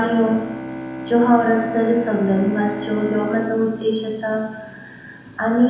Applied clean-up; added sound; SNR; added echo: none; Bowed string instrument; 11 dB; reverberation time 1.1 s.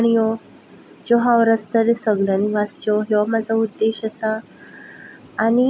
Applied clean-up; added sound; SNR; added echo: none; none; none; none.